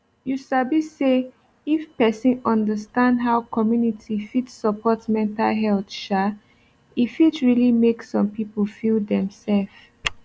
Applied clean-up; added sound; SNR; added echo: none; none; none; none.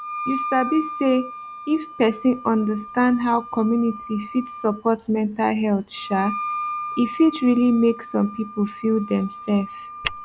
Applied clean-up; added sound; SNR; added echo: none; Wind instrument, woodwind instrument; 11 dB; none.